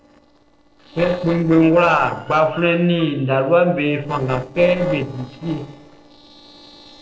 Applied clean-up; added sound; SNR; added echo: neural separator model SepFormer DNS4.